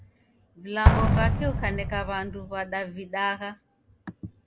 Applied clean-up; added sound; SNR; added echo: none; Explosion; -4 dB; none.